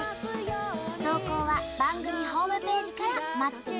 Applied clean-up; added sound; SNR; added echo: none; none; none; none.